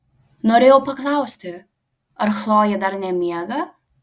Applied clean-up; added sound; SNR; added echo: none; none; none; none.